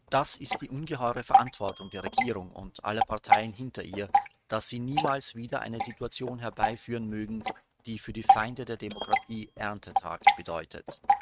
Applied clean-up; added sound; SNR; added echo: neural mask model RNNoise.